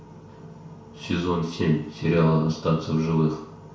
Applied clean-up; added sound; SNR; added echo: none; none; none; reverberation time 0.6 s.